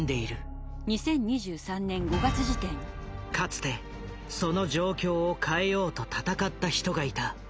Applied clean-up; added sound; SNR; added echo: none; none; none; none.